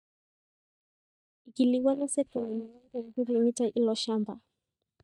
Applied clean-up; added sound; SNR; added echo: neural mask model DeepFilterNet 3.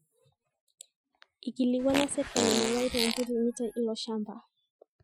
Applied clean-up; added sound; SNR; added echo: classical method Wiener filter.